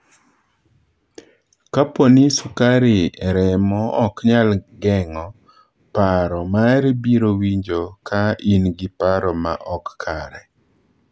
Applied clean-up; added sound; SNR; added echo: none; none; none; none.